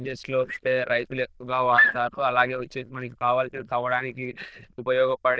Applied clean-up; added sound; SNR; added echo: neural diffusion model UNIVERSE++.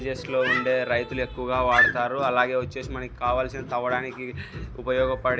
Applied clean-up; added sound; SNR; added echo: none; none; none; none.